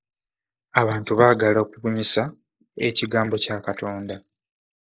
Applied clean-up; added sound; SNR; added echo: neural mask model Resemble Enhance denoiser.